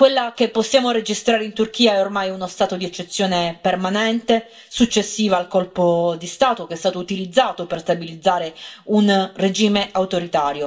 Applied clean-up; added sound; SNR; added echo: none; none; none; reverberation time 0.3 s.